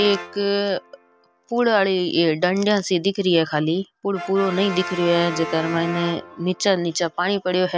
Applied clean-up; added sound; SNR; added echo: none; Brass instrument; 14 dB; none.